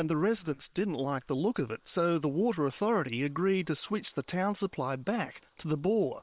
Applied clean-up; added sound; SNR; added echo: neural separator model SepFormer WHAM!.